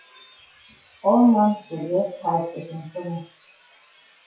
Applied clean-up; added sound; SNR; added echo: classical method WPE with log-MMSE.